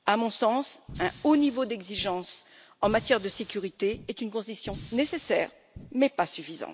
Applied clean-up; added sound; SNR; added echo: none; Fire; 16 dB; none.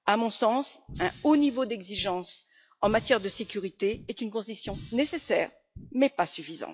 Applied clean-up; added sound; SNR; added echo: classical method log-MMSE.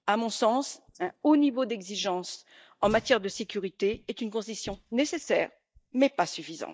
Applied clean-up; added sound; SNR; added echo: neural mask model DeepFilterNet 3.